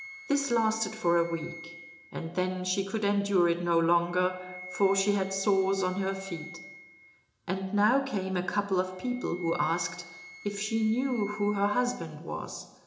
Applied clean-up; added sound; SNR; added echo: none; Wind instrument, woodwind instrument; 19 dB; reverberation time 0.8 s.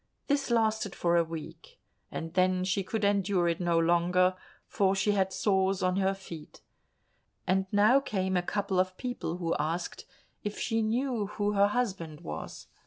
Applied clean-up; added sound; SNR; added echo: none; none; none; none.